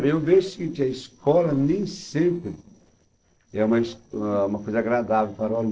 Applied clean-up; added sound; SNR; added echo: neural separator model SepFormer DNS4.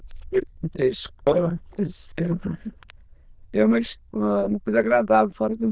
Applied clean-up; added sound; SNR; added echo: neural diffusion model UNIVERSE++.